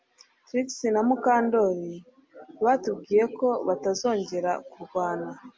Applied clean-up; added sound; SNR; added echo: none; none; none; none.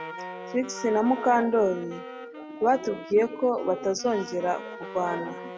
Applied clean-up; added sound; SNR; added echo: none; Wind instrument, woodwind instrument + Wind instrument, woodwind instrument; 12 dB; none.